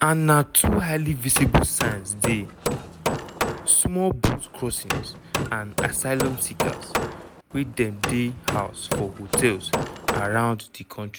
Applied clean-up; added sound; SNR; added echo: none; Hammer; 5 dB; none.